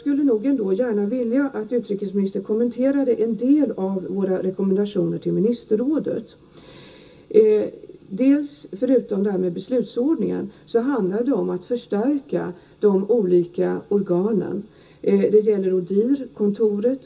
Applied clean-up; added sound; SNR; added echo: none; none; none; reverberation time 0.2 s.